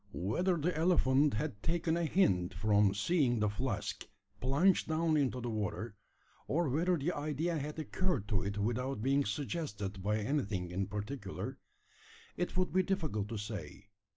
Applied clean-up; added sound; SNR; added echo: none; none; none; none.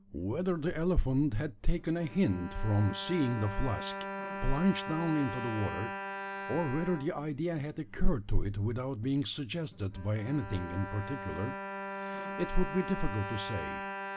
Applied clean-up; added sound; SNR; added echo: none; Bowed string instrument; 10 dB; none.